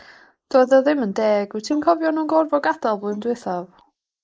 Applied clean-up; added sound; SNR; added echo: neural mask model Resemble Enhance denoiser.